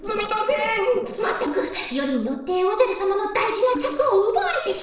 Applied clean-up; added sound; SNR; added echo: neural separator model SepFormer DNS4.